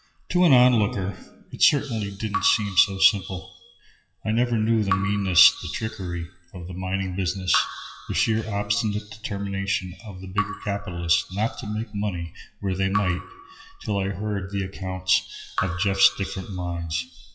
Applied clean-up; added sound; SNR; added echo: classical method WPE with log-MMSE.